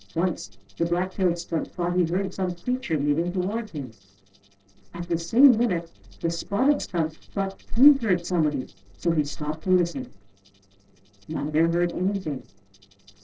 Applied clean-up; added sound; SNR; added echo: neural separator model SepFormer DNS4.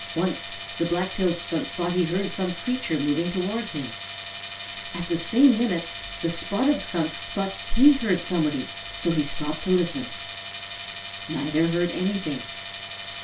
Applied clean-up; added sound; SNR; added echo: none; Tools; 8 dB; reverberation time 0.2 s.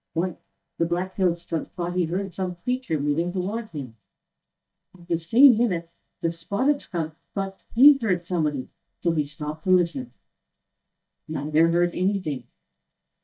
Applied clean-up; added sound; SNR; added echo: neural mask model DeepFilterNet 3.